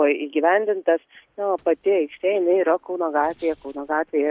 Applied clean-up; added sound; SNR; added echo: none; none; none; none.